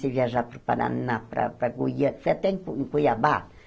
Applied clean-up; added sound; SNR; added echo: none; none; none; none.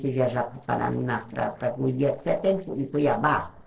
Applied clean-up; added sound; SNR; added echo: neural separator model SepFormer DNS4.